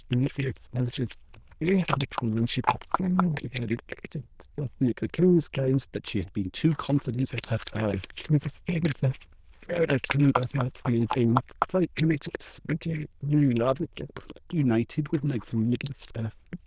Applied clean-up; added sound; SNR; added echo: neural diffusion model UNIVERSE++.